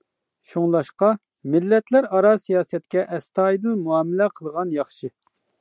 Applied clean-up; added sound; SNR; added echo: none; none; none; none.